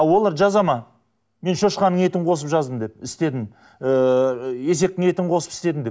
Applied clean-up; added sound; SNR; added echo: none; none; none; none.